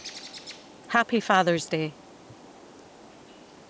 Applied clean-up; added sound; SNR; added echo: none; Bird; 17 dB; none.